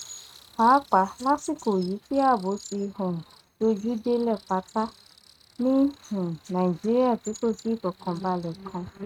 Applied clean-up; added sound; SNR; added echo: neural mask model RNNoise.